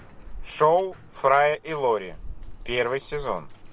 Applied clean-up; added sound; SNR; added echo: none; Bathtub (filling or washing); 14 dB; none.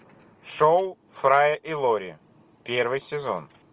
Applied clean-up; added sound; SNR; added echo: none; none; none; none.